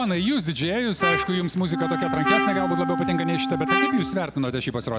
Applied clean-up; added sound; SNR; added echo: none; Wind instrument, woodwind instrument + Trumpet; 1 dB; none.